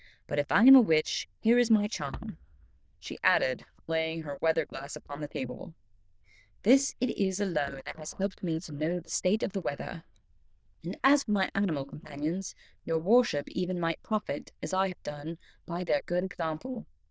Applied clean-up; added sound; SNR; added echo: neural diffusion model UNIVERSE++.